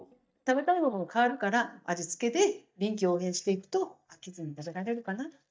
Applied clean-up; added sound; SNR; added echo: neural mask model DeepFilterNet 3.